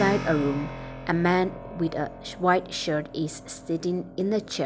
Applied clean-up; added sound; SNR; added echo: none; Keyboard (musical); 11 dB; none.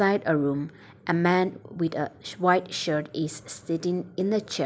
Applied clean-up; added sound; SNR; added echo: none; none; none; none.